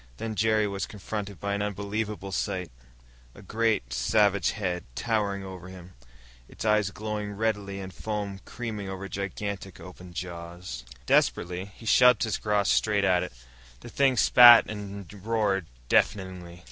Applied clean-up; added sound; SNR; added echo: none; none; none; none.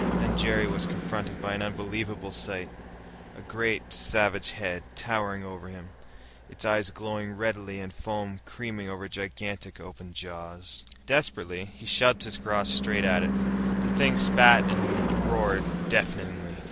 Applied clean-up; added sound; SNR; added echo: none; Car passing by / Engine / Truck; 3 dB; none.